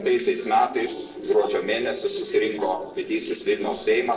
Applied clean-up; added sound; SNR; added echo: neural separator model SepFormer DNS4.